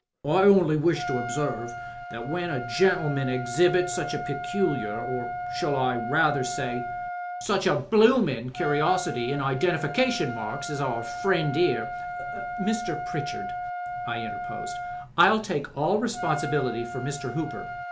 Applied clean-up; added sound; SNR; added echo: none; Trumpet; 8 dB; none.